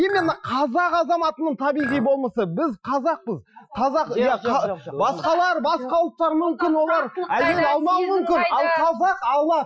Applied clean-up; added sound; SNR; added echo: classical method Wiener filter.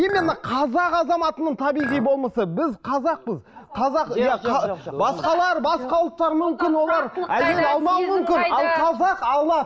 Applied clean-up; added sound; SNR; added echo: none; Chink, clink; 13 dB; none.